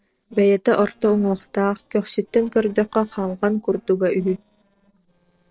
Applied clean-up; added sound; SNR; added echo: neural separator model SepFormer DNS4.